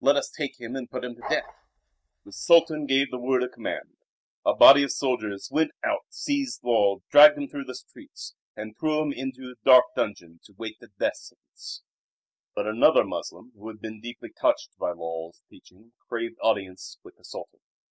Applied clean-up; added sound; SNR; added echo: neural mask model DeepFilterNet 3.